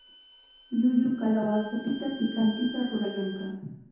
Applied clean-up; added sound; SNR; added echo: none; Bowed string instrument; 18 dB; reverberation time 1.0 s.